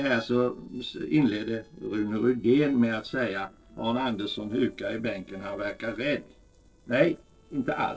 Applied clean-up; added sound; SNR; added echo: neural separator model SepFormer DNS4.